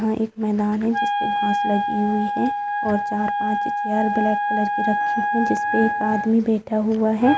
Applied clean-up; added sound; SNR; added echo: none; Wind instrument, woodwind instrument; 1 dB; none.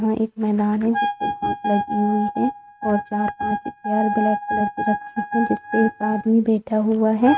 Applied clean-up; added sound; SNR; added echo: neural mask model RNNoise.